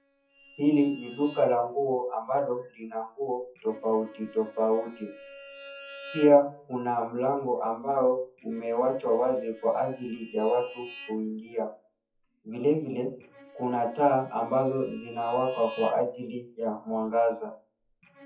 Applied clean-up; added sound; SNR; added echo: classical method WPE with log-MMSE.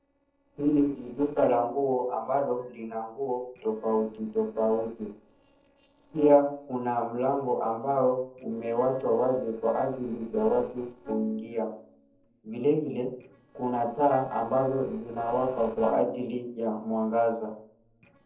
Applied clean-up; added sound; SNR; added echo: neural separator model SepFormer DNS4.